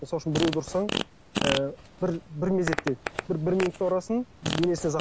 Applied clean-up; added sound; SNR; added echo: none; Fart; 6 dB; none.